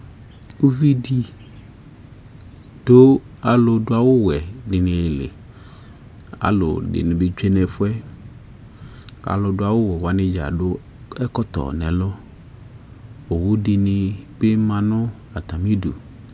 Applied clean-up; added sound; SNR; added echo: none; none; none; none.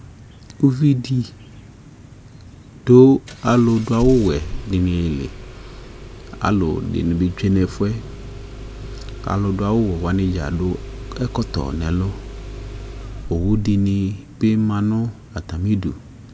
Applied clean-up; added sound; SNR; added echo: none; Engine starting; 13 dB; none.